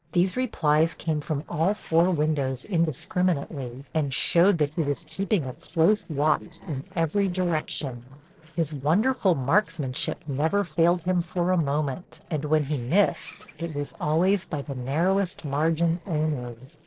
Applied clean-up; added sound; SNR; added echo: neural separator model SepFormer DNS4.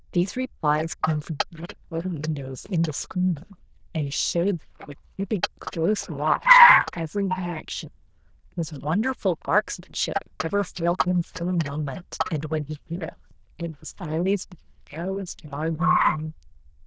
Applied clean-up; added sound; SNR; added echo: neural diffusion model UNIVERSE++.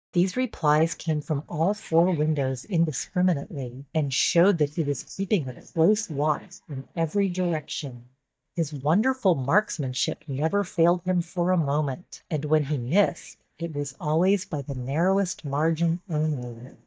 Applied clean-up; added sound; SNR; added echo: neural mask model DeepFilterNet 3.